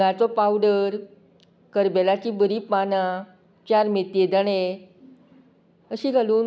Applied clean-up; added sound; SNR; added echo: none; none; none; none.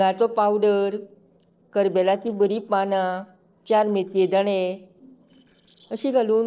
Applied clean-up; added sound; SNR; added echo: neural separator model SepFormer DNS4.